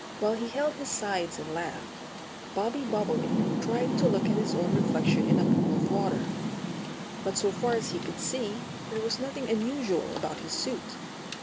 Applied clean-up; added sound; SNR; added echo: none; Rain; -1 dB; none.